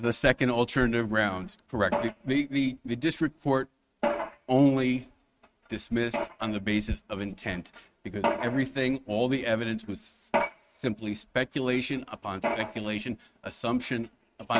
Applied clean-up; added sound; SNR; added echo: neural mask model RNNoise.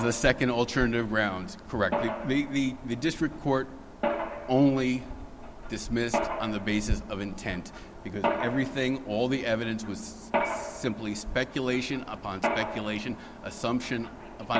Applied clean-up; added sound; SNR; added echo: none; Mechanisms; 6 dB; none.